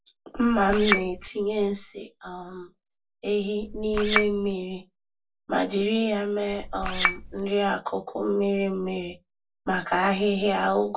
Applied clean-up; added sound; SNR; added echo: none; Chink, clink; 2 dB; reverberation time 0.1 s.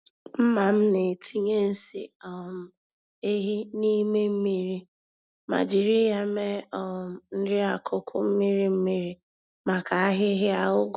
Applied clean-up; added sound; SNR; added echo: none; none; none; none.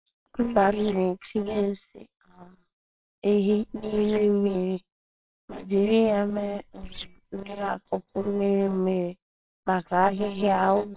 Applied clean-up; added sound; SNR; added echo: neural separator model SepFormer WHAMR!.